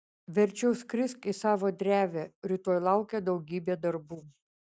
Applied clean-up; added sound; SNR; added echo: none; none; none; none.